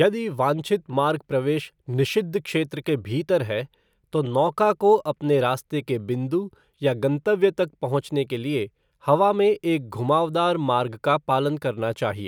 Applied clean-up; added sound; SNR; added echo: none; none; none; none.